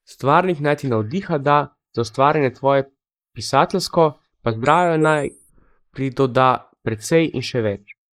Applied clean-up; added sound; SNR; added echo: neural mask model Resemble Enhance denoiser.